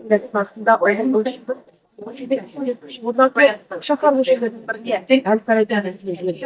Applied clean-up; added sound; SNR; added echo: neural mask model DeepFilterNet 3.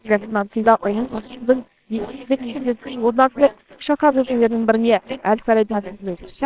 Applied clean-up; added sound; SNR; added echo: neural separator model SepFormer WHAMR!.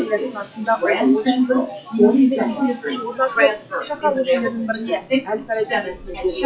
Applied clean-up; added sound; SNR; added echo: classical method WPE with log-MMSE.